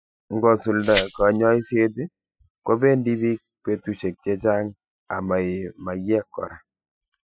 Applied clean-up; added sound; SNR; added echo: classical method spectral subtraction.